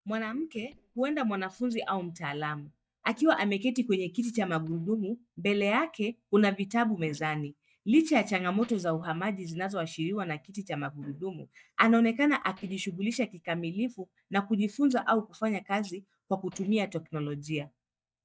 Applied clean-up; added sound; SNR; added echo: neural mask model DeepFilterNet 3.